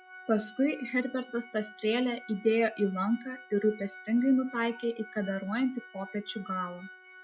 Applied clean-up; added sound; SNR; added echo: classical method log-MMSE.